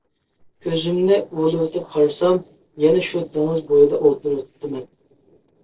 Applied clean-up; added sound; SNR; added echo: neural separator model SepFormer DNS4.